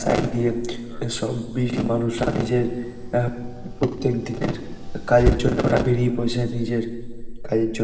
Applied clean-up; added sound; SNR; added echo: none; Engine / Car; 8 dB; reverberation time 1.7 s.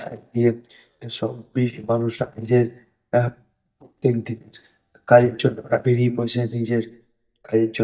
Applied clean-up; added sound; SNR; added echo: neural mask model DeepFilterNet 3.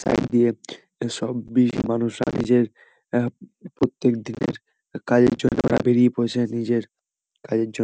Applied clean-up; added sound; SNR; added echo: none; none; none; none.